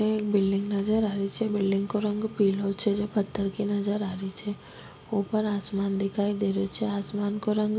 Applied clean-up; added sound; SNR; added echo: none; none; none; none.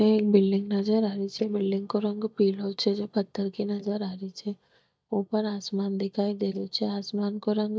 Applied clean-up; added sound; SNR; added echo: neural mask model DeepFilterNet 3.